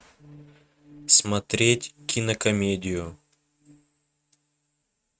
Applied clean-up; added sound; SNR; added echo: neural mask model RNNoise.